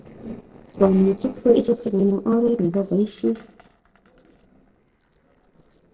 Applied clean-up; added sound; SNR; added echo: neural separator model SepFormer DNS4.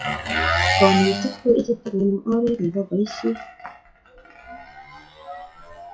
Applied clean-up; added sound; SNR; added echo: classical method WPE with log-MMSE.